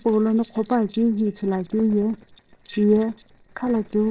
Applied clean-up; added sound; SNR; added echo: neural separator model SepFormer DNS4.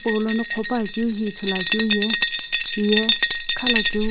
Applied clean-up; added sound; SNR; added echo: none; Glass; 0 dB; none.